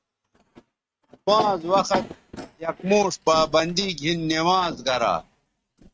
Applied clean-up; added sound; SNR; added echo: neural mask model RNNoise.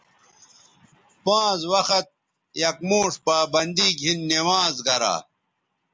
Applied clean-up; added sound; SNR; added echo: none; none; none; none.